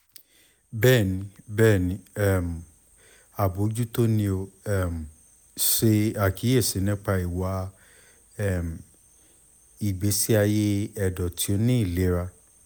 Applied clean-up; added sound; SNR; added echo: none; none; none; none.